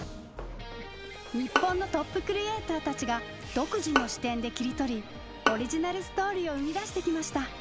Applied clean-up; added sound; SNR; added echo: none; Bowed string instrument; 3 dB; none.